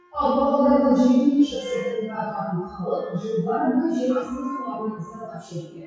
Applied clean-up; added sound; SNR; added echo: classical method WPE with log-MMSE.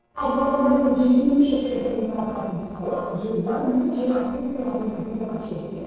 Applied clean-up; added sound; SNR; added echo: neural separator model SepFormer DNS4.